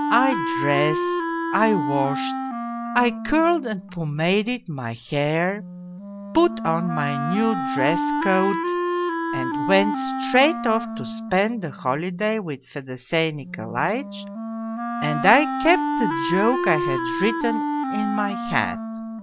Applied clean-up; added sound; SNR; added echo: none; Wind instrument, woodwind instrument; 3 dB; none.